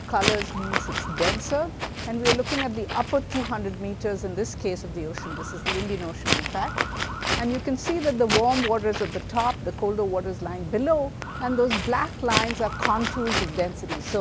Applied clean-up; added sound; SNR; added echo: none; Walk, footsteps; 3 dB; none.